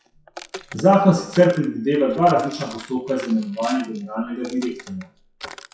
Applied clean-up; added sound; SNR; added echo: classical method WPE with log-MMSE.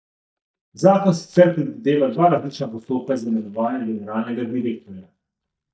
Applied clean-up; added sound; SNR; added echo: neural mask model DeepFilterNet 3.